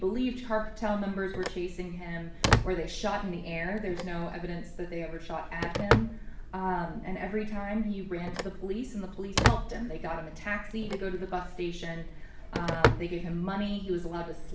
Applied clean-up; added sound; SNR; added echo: none; Telephone; -1 dB; reverberation time 0.5 s.